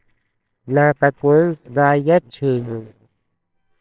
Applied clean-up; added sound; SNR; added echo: neural separator model SepFormer WHAMR!.